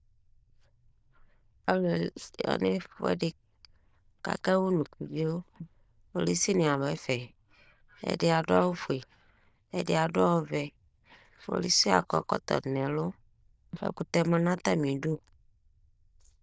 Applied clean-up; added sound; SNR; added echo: neural diffusion model UNIVERSE++.